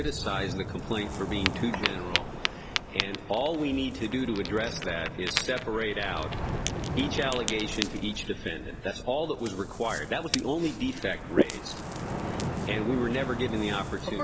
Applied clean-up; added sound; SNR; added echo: none; Ocean; 2 dB; none.